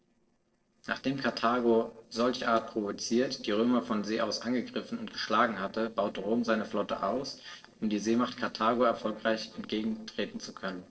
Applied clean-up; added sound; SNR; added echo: neural separator model SepFormer DNS4.